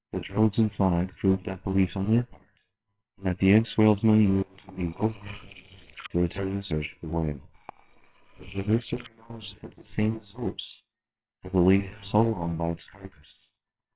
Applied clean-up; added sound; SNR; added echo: neural separator model SepFormer WHAMR!.